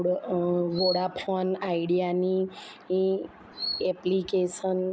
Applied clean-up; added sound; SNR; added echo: none; Chirp, tweet; 11 dB; none.